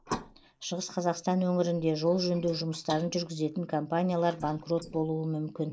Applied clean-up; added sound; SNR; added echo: neural mask model Resemble Enhance denoiser.